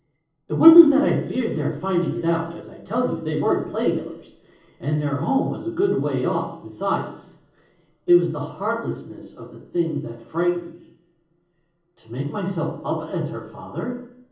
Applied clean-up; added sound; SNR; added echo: none; none; none; reverberation time 0.7 s.